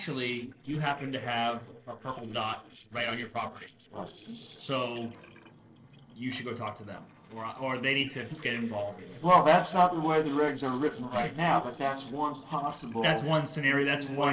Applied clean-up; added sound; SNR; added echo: neural separator model SepFormer DNS4.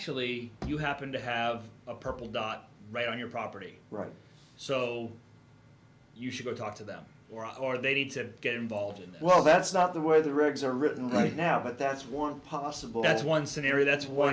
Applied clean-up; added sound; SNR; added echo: none; none; none; none.